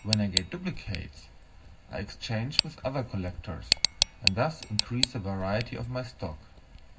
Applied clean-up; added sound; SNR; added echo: none; Tick; 0 dB; reverberation time 0.4 s.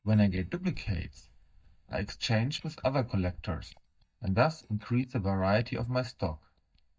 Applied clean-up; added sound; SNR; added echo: neural mask model DeepFilterNet 3.